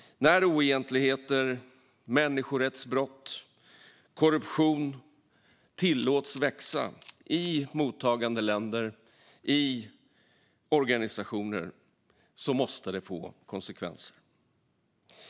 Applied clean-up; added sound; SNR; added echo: none; Camera; 18 dB; none.